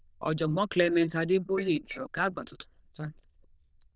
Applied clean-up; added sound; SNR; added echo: neural diffusion model UNIVERSE++.